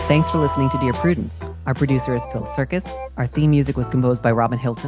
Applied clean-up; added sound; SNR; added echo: none; none; none; none.